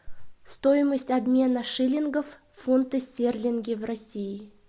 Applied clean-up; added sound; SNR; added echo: none; none; none; none.